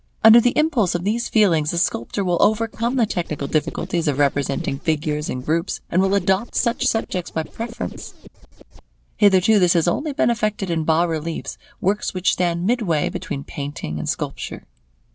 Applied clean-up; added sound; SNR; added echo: neural separator model SepFormer DNS4.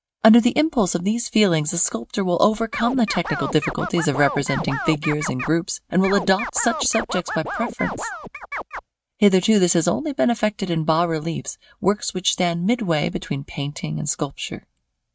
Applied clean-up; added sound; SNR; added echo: neural mask model RNNoise.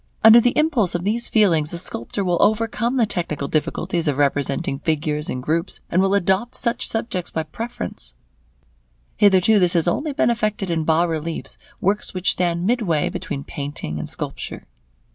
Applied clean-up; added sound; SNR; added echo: none; none; none; none.